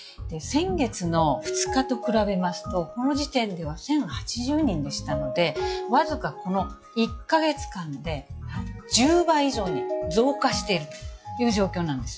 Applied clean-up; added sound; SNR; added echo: classical method log-MMSE.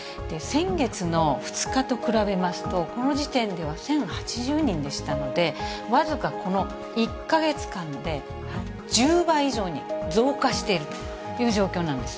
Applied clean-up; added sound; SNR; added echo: none; none; none; none.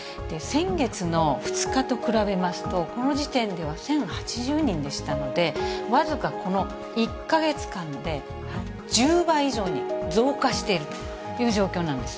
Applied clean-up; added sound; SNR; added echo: none; Dishes, pots, and pans; 15 dB; none.